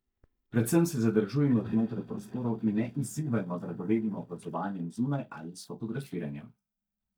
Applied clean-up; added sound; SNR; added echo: neural mask model DeepFilterNet 3.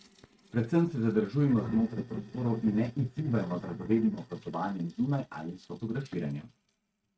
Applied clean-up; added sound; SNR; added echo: neural mask model RNNoise.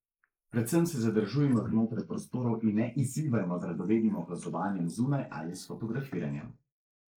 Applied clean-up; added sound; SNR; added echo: neural mask model Resemble Enhance denoiser.